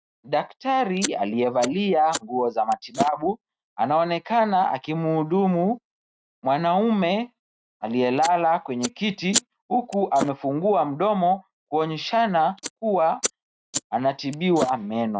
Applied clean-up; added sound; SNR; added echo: neural mask model RNNoise.